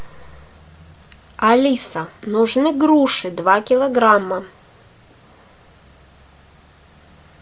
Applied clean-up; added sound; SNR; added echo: none; none; none; none.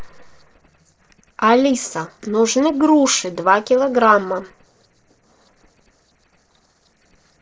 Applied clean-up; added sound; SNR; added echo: neural separator model SepFormer DNS4.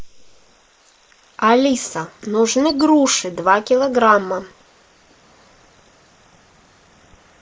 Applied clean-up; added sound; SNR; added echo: neural mask model Resemble Enhance denoiser.